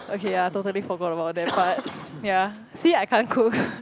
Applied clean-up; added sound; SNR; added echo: none; Cough; 13 dB; none.